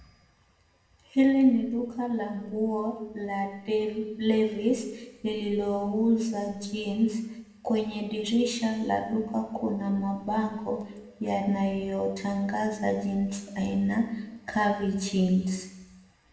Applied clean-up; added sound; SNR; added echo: none; none; none; reverberation time 1.0 s.